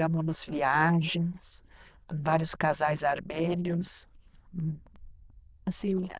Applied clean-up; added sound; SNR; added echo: neural diffusion model UNIVERSE++.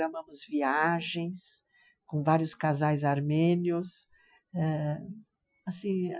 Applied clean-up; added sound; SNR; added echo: classical method Wiener filter.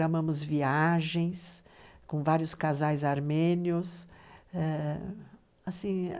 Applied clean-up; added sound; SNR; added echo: none; none; none; none.